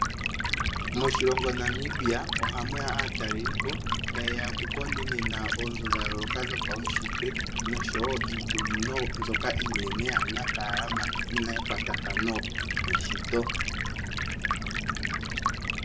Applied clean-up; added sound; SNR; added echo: none; Stream; -5 dB; reverberation time 0.5 s.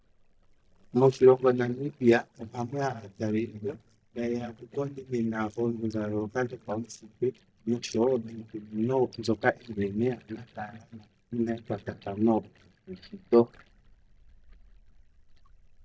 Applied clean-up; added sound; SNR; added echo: neural mask model DeepFilterNet 3.